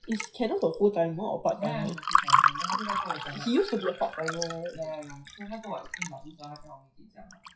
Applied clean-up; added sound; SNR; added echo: classical method WPE with log-MMSE.